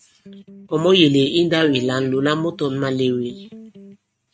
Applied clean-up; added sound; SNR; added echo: neural mask model RNNoise.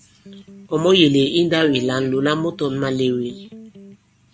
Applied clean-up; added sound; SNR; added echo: none; Electric guitar; 18 dB; none.